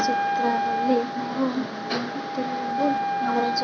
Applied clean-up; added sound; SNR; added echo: none; Wind instrument, woodwind instrument; 0 dB; none.